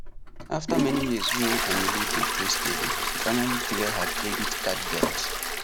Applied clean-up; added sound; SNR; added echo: none; Toilet flush; -2 dB; none.